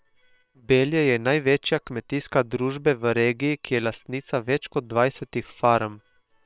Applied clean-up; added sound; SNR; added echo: neural separator model SepFormer WHAM!.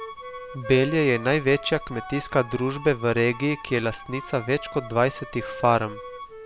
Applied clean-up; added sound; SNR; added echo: none; Wind instrument, woodwind instrument + Bowed string instrument; 14 dB; none.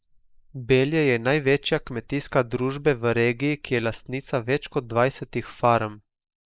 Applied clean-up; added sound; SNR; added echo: neural mask model Resemble Enhance denoiser.